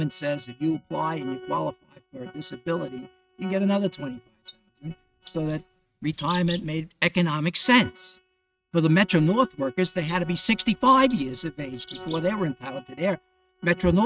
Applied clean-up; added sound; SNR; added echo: neural mask model RNNoise.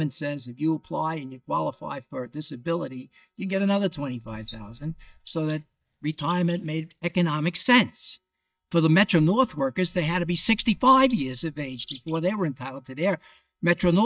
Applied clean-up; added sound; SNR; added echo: neural mask model DeepFilterNet 3.